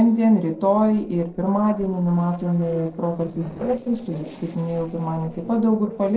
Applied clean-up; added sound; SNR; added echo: neural separator model SepFormer DNS4.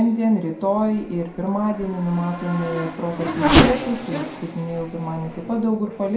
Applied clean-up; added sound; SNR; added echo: none; Race car, auto racing / Accelerating, revving, vroom; 2 dB; reverberation time 0.5 s.